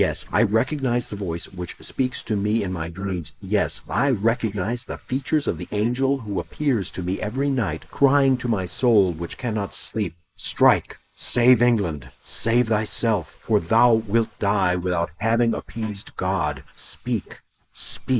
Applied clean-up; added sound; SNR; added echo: neural mask model Resemble Enhance denoiser.